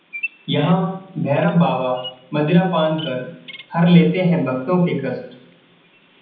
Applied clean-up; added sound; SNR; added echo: none; Bird vocalization, bird call, bird song; 20 dB; reverberation time 0.8 s.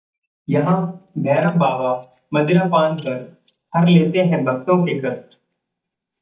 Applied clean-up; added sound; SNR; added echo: neural mask model DeepFilterNet 3.